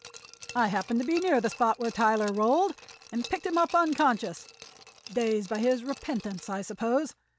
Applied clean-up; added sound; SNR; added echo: none; Glass; 19 dB; none.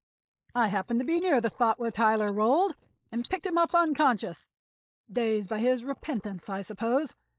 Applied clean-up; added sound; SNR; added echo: neural mask model Resemble Enhance denoiser.